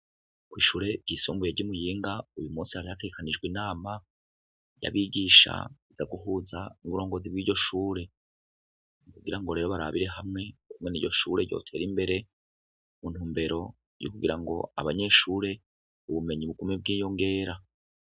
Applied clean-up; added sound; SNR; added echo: none; none; none; none.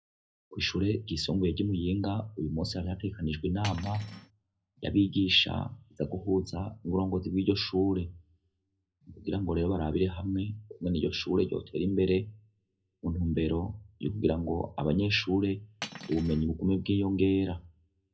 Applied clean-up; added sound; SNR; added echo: none; Cutlery, silverware; 12 dB; reverberation time 0.3 s.